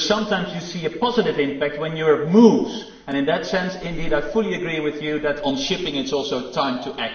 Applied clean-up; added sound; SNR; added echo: none; none; none; reverberation time 0.8 s.